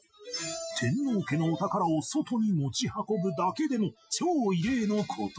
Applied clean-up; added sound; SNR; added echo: classical method Wiener filter.